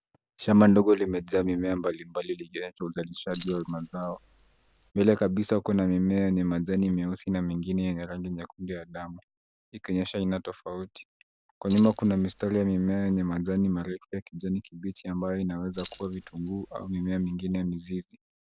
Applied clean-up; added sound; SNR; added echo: none; Keys jangling; 12 dB; none.